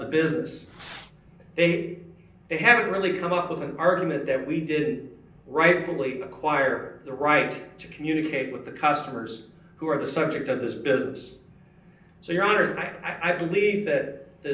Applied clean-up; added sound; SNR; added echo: none; Fireworks; 18 dB; reverberation time 0.6 s.